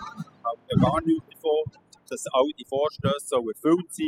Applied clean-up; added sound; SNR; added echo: classical method spectral subtraction.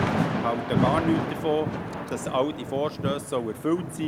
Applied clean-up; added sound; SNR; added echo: none; Thunder / Rain; 0 dB; none.